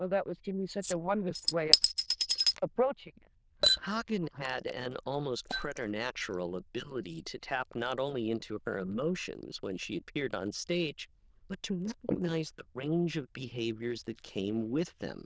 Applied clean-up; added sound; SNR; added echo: neural diffusion model UNIVERSE++.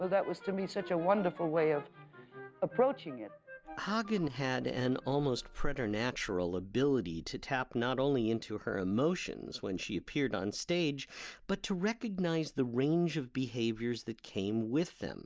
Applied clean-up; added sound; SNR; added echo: none; none; none; none.